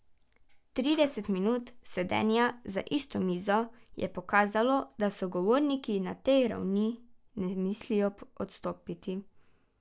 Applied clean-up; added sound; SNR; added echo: none; none; none; none.